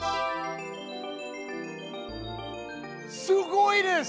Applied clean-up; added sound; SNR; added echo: none; none; none; none.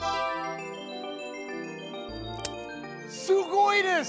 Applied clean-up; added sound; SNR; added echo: none; Crack; 20 dB; none.